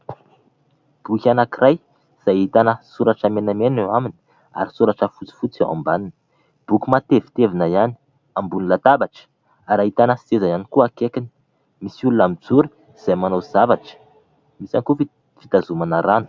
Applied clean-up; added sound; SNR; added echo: none; none; none; none.